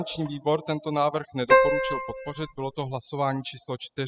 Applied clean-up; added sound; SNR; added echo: classical method spectral subtraction.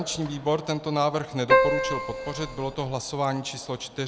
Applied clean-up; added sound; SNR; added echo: none; Keyboard (musical); -4 dB; none.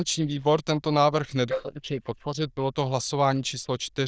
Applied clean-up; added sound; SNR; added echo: neural diffusion model UNIVERSE++.